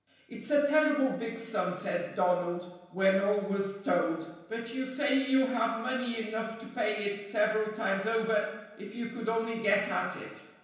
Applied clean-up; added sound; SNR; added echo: none; none; none; reverberation time 0.9 s.